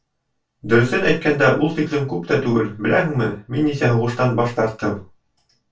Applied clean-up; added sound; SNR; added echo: none; none; none; reverberation time 0.2 s.